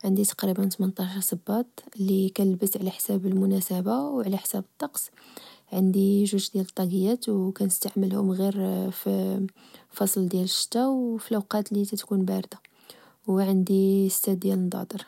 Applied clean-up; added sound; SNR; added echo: none; none; none; none.